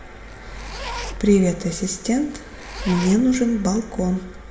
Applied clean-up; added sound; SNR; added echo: none; Zipper (clothing); 14 dB; reverberation time 0.7 s.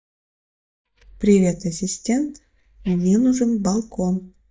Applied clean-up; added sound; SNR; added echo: neural mask model DeepFilterNet 3.